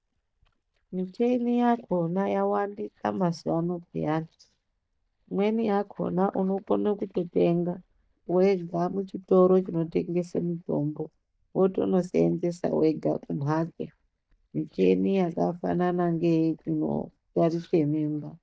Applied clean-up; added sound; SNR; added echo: neural mask model DeepFilterNet 3.